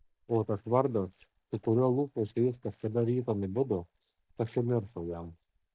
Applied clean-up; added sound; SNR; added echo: neural mask model DeepFilterNet 3.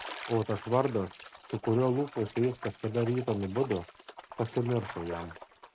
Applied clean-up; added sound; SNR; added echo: neural mask model RNNoise.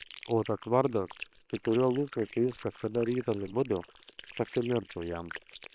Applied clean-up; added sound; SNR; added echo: neural separator model SepFormer WHAM!.